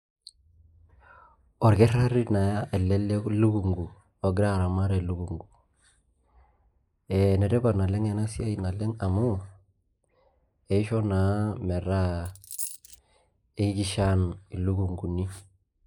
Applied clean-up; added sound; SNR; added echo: neural mask model Resemble Enhance denoiser.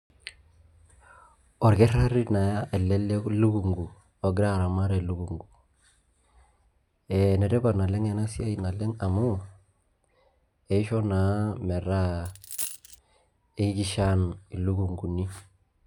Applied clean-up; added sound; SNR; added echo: none; Coin (dropping); 10 dB; none.